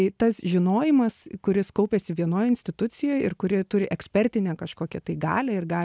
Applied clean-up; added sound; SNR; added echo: none; none; none; none.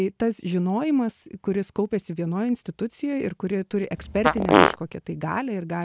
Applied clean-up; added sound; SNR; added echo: none; Fart; -5 dB; none.